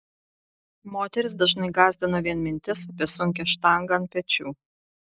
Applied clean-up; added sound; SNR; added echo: neural mask model DeepFilterNet 3.